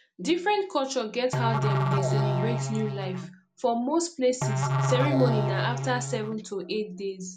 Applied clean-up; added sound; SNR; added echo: none; Musical instrument; -1 dB; none.